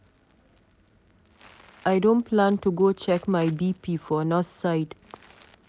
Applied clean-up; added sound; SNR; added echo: none; none; none; none.